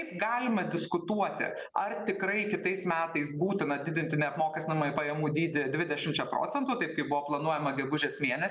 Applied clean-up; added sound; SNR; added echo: none; none; none; none.